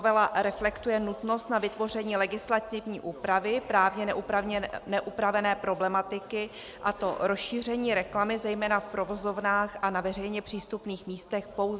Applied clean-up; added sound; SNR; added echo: none; none; none; none.